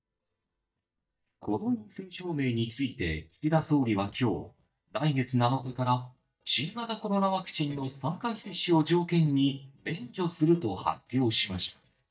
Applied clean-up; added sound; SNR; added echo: neural mask model DeepFilterNet 3.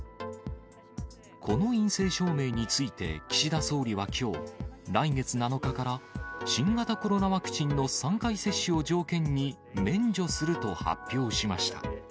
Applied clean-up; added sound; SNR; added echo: none; none; none; none.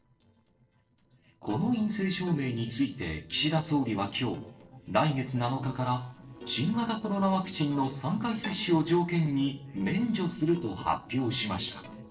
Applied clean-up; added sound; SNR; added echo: neural separator model SepFormer DNS4.